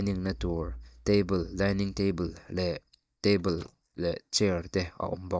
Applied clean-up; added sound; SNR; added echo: neural mask model DeepFilterNet 3.